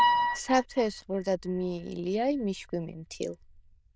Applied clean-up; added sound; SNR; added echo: neural diffusion model UNIVERSE++.